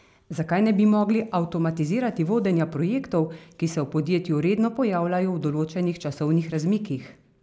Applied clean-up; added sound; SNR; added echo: none; none; none; none.